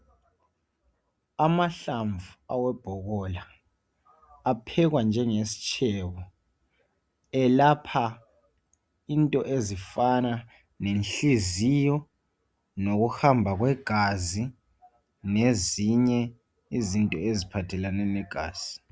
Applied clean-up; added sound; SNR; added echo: none; none; none; none.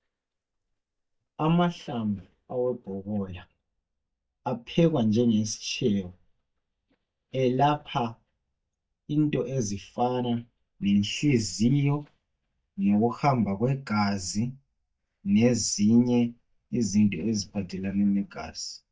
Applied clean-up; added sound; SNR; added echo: neural mask model DeepFilterNet 3.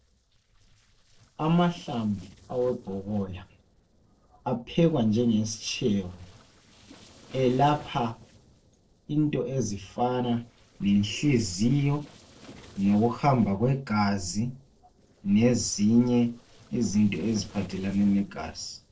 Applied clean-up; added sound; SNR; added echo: neural separator model SepFormer DNS4.